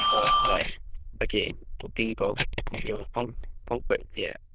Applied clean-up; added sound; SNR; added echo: neural diffusion model UNIVERSE++.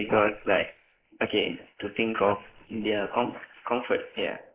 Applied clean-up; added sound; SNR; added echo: neural mask model Resemble Enhance denoiser.